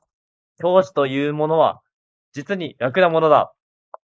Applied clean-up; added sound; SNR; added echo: neural mask model Resemble Enhance denoiser.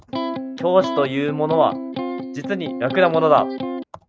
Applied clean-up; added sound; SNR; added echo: none; Electric guitar; 6 dB; none.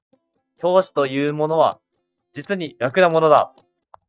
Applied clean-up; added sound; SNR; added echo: neural mask model DeepFilterNet 3.